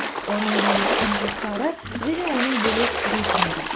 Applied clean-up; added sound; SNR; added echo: none; Splash, splatter; -3 dB; none.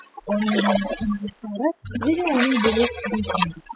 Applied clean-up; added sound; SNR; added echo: classical method spectral subtraction.